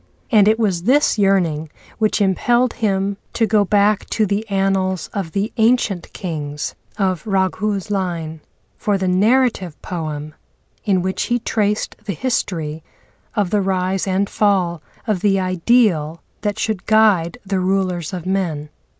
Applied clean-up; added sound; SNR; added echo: none; none; none; none.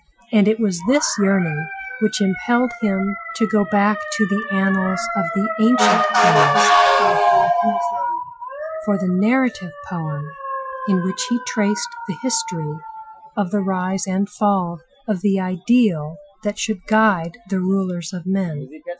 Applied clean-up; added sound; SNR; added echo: classical method Wiener filter.